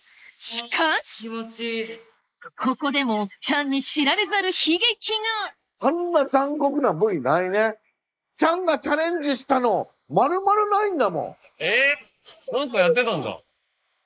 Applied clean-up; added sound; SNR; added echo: neural mask model Resemble Enhance denoiser.